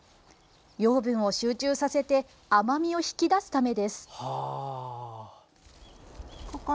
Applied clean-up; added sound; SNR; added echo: none; none; none; none.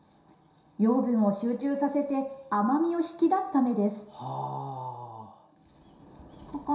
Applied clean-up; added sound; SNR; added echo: none; none; none; reverberation time 0.7 s.